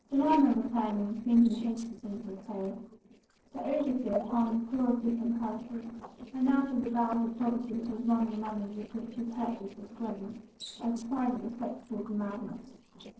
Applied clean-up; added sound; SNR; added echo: neural separator model SepFormer DNS4.